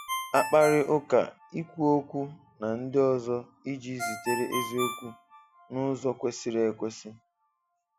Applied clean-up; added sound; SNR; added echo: none; Ringtone; 10 dB; none.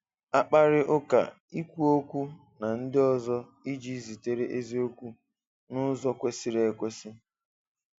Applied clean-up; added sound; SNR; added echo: none; none; none; none.